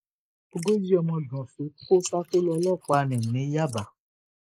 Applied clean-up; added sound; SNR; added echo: neural mask model Resemble Enhance denoiser.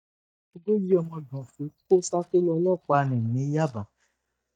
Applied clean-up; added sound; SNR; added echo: neural mask model DeepFilterNet 3.